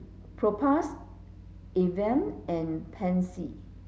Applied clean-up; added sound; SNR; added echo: none; none; none; none.